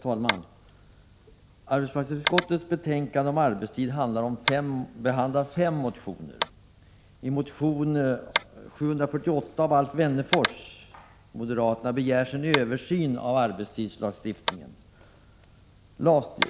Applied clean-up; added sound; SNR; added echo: none; Tap; 8 dB; none.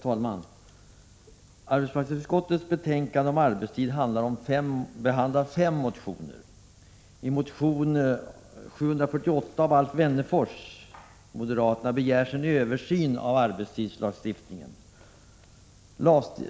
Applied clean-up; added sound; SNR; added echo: none; none; none; none.